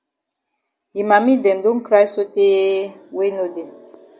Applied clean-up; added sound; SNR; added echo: none; none; none; none.